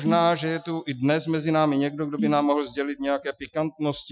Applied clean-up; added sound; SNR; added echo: classical method Wiener filter.